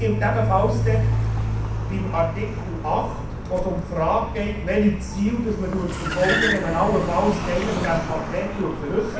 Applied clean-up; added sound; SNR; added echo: none; Car; 1 dB; reverberation time 0.7 s.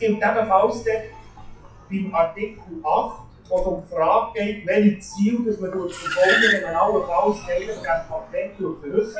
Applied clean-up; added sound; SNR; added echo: classical method WPE with log-MMSE.